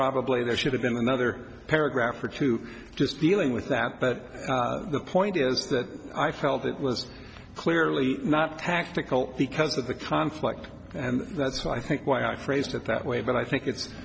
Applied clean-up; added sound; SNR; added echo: none; none; none; none.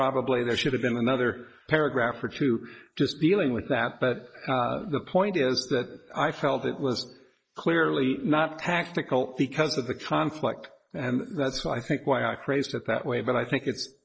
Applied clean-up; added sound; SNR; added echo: neural mask model Resemble Enhance denoiser.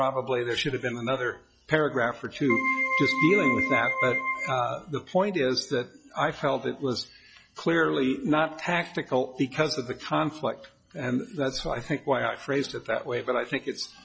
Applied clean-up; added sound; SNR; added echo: classical method log-MMSE.